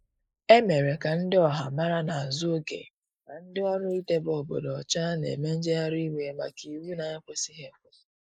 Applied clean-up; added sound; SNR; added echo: neural mask model Resemble Enhance denoiser.